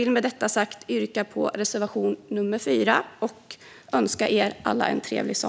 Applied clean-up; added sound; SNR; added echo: none; none; none; none.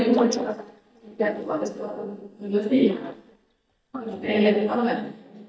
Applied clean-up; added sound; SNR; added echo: neural mask model DeepFilterNet 3.